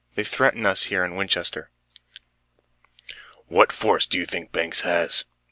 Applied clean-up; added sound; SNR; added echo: none; none; none; none.